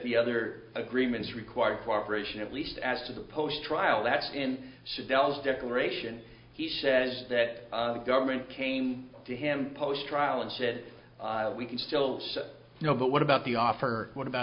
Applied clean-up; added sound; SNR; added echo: none; none; none; none.